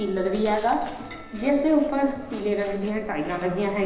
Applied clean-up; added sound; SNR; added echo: none; Chewing, mastication; 16 dB; reverberation time 1.0 s.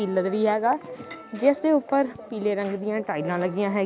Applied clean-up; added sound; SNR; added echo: none; none; none; none.